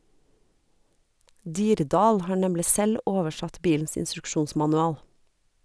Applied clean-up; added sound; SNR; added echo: none; none; none; none.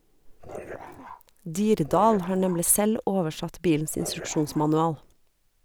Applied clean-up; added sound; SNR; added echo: none; Dog; 16 dB; none.